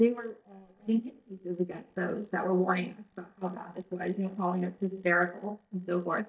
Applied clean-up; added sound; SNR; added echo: neural mask model DeepFilterNet 3.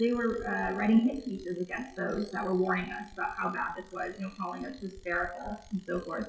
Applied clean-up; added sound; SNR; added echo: classical method WPE with log-MMSE.